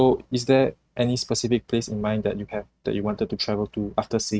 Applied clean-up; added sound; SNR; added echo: neural mask model RNNoise.